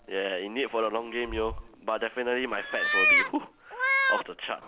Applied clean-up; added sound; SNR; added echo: none; Meow; -2 dB; none.